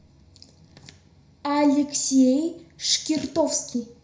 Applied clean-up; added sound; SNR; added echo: none; none; none; reverberation time 0.5 s.